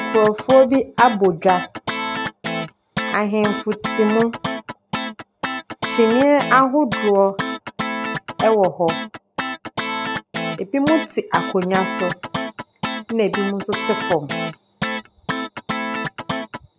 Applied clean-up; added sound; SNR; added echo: none; Guitar; 6 dB; none.